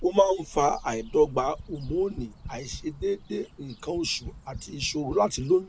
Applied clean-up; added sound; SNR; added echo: none; Cricket / Bird + Tap; 15 dB; none.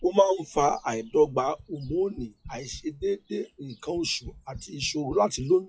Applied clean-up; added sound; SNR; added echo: classical method log-MMSE.